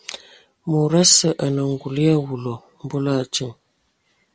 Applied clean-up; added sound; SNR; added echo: none; none; none; none.